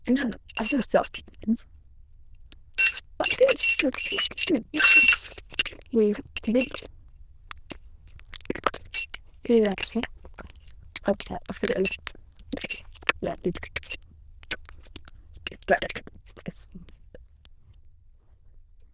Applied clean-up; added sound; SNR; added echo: neural diffusion model UNIVERSE++.